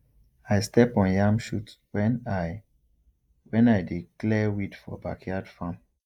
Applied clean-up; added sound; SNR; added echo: neural mask model Resemble Enhance denoiser.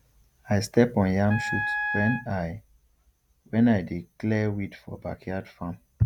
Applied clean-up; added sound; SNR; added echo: none; Wind instrument, woodwind instrument; 5 dB; none.